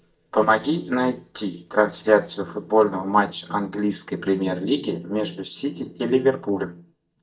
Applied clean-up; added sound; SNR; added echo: neural mask model DeepFilterNet 3.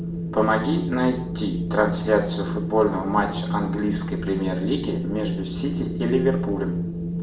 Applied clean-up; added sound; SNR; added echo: none; Wind; 3 dB; reverberation time 0.5 s.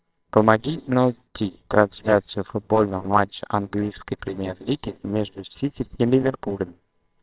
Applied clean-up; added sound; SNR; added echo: neural separator model SepFormer WHAMR!.